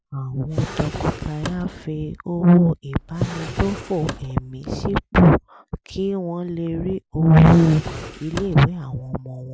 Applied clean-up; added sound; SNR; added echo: none; Drawer open or close; 11 dB; none.